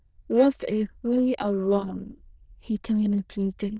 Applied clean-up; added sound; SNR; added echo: neural diffusion model UNIVERSE++.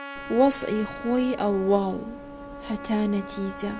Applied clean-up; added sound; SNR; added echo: none; Trumpet; 13 dB; none.